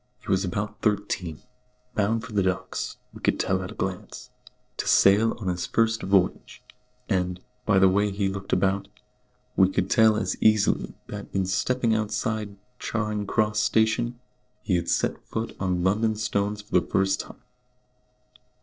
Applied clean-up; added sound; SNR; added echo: neural separator model SepFormer DNS4.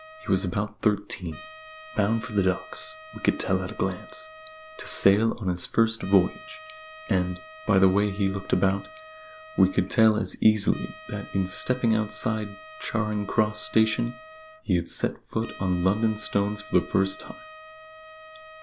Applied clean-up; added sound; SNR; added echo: none; Trumpet; 19 dB; none.